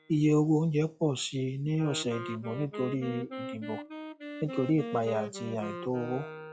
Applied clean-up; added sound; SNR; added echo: classical method log-MMSE.